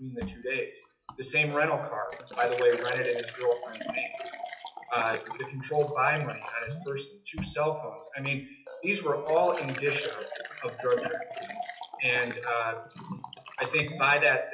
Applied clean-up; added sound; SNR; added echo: classical method WPE with log-MMSE.